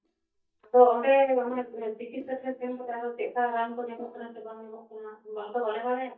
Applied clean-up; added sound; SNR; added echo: neural mask model DeepFilterNet 3.